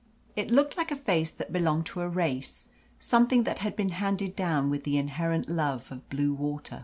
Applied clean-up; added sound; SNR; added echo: none; none; none; none.